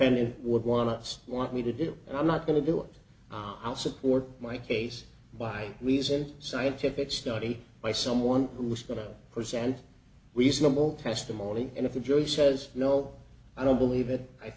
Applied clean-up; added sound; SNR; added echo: none; none; none; none.